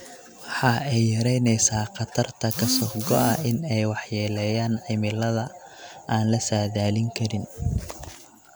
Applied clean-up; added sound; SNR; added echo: none; none; none; none.